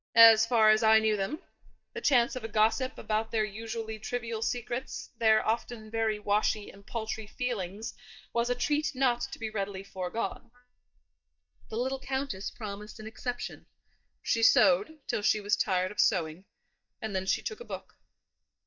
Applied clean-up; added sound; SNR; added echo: neural mask model DeepFilterNet 3.